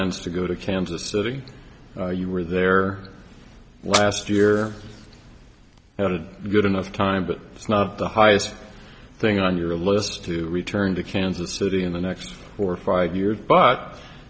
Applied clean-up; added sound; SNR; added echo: none; Fire; 9 dB; none.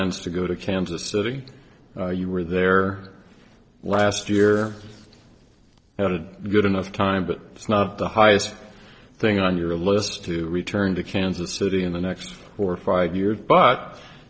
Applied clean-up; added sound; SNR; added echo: neural separator model SepFormer DNS4.